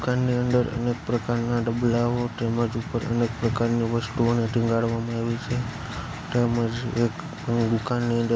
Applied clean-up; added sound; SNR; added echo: none; none; none; none.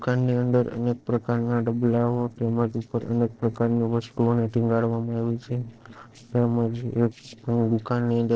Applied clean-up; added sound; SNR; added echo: neural separator model SepFormer DNS4.